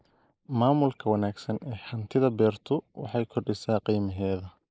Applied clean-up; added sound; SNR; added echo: neural mask model Resemble Enhance denoiser.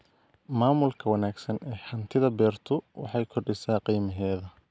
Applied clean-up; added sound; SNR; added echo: none; none; none; none.